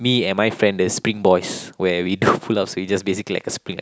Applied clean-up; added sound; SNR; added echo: none; none; none; none.